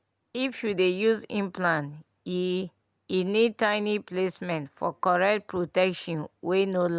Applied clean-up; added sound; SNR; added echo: none; none; none; none.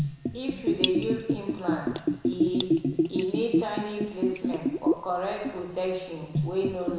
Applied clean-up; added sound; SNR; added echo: none; Bathtub (filling or washing) / Gurgling; -3 dB; reverberation time 1.0 s.